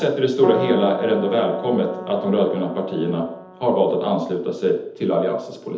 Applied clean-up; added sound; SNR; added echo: none; Keyboard (musical); 11 dB; reverberation time 0.8 s.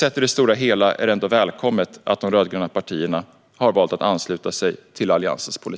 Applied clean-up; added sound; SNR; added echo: none; none; none; none.